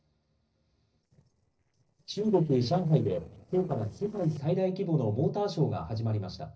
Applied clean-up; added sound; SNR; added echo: neural separator model SepFormer DNS4.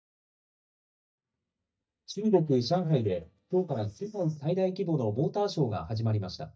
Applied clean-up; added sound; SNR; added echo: neural mask model DeepFilterNet 3.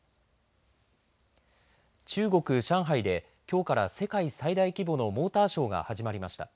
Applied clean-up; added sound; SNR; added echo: none; none; none; none.